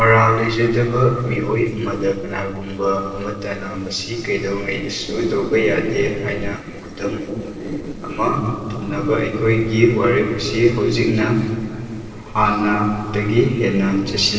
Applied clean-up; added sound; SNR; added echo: neural separator model SepFormer DNS4.